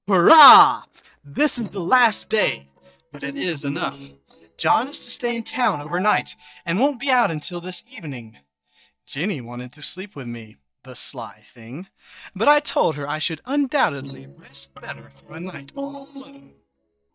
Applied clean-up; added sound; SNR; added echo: neural mask model DeepFilterNet 3.